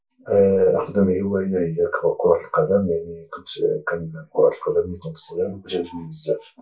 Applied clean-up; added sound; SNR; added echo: none; none; none; reverberation time 0.2 s.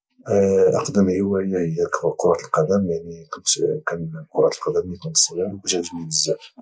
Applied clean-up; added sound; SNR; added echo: none; none; none; none.